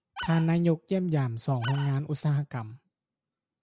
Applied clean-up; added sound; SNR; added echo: none; Animal; 13 dB; none.